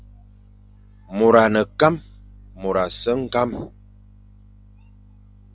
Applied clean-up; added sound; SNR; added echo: none; none; none; none.